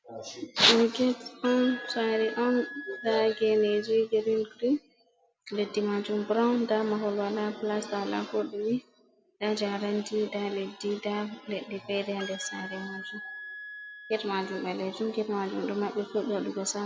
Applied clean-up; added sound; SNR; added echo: none; Wind instrument, woodwind instrument; 14 dB; none.